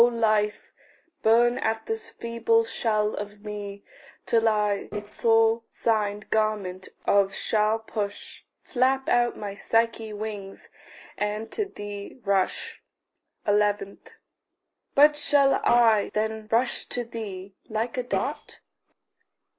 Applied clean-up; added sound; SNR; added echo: neural separator model SepFormer DNS4.